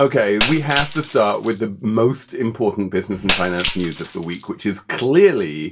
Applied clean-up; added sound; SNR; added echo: none; Shatter; 6 dB; reverberation time 0.2 s.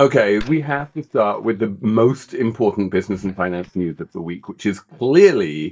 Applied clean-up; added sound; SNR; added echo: neural mask model DeepFilterNet 3.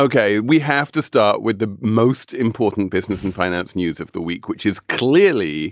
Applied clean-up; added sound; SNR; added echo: none; none; none; none.